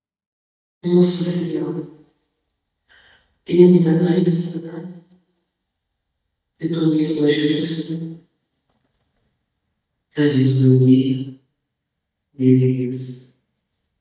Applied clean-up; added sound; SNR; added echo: neural mask model DeepFilterNet 3.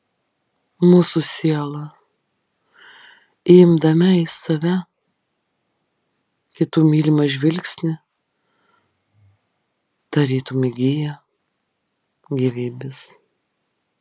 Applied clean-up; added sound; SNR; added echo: none; none; none; none.